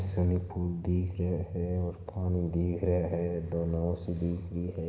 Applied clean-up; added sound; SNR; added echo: none; none; none; none.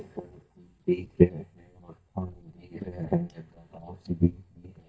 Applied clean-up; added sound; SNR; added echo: neural mask model DeepFilterNet 3.